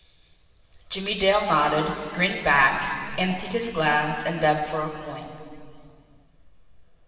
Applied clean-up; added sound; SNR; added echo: none; none; none; reverberation time 2.9 s.